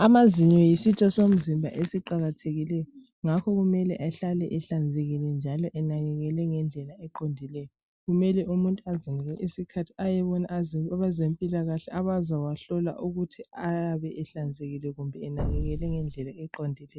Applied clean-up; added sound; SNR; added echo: none; Explosion; 5 dB; none.